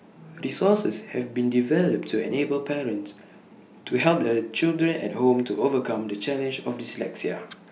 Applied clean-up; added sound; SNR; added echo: none; none; none; none.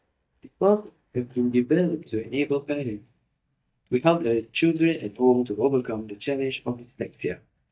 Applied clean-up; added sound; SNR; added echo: neural mask model DeepFilterNet 3.